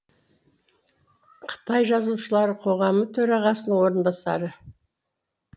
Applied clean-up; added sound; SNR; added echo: none; none; none; none.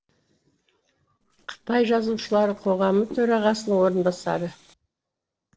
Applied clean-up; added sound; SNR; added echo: neural separator model SepFormer DNS4.